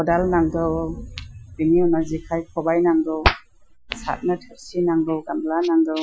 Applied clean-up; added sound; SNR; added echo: classical method Wiener filter.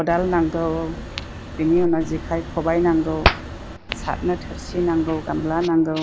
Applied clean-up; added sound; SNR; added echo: none; Wind + Hands; 6 dB; none.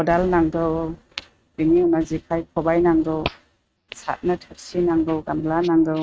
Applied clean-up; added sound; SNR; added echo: neural mask model RNNoise.